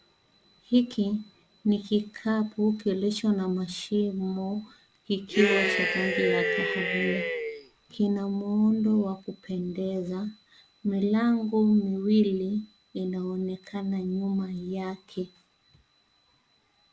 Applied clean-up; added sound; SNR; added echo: none; Cheering; 0 dB; none.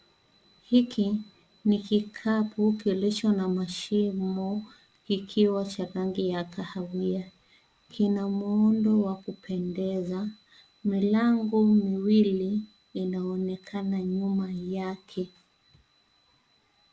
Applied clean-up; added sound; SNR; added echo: none; none; none; none.